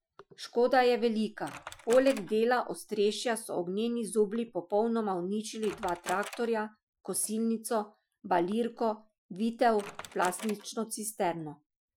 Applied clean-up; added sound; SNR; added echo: classical method Wiener filter.